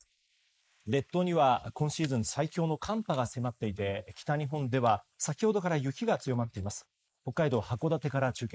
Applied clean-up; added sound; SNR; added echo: neural mask model Resemble Enhance denoiser.